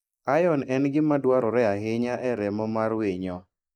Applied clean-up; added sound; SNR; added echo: neural mask model Resemble Enhance denoiser.